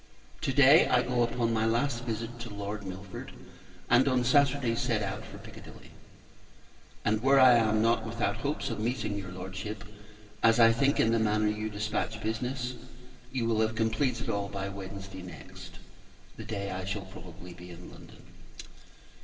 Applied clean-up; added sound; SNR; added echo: none; none; none; reverberation time 2.4 s.